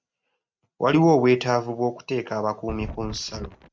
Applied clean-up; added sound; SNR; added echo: neural mask model RNNoise.